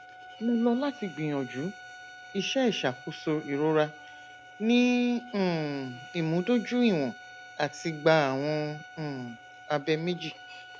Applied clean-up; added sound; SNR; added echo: none; Bowed string instrument; 18 dB; none.